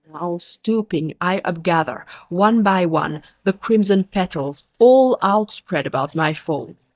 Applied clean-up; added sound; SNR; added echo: neural mask model DeepFilterNet 3.